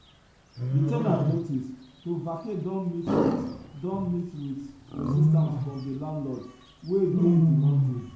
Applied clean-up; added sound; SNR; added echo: none; Wild animals; -3 dB; reverberation time 0.6 s.